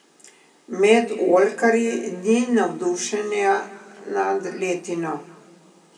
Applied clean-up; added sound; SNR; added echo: none; none; none; reverberation time 1.7 s.